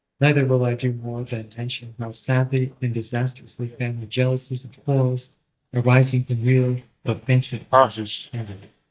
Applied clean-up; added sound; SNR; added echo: neural mask model DeepFilterNet 3.